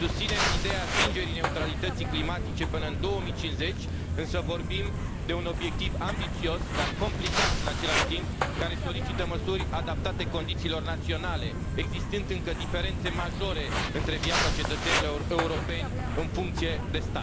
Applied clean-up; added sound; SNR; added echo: none; Walk, footsteps; -4 dB; none.